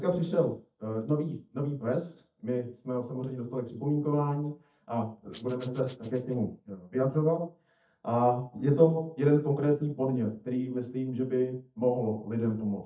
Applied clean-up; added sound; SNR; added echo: neural mask model DeepFilterNet 3.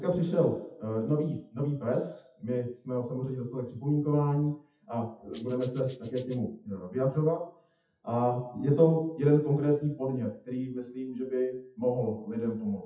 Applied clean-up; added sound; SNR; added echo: classical method WPE with log-MMSE.